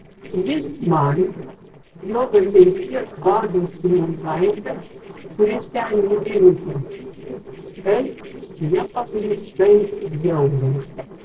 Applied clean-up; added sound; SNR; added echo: neural separator model SepFormer DNS4.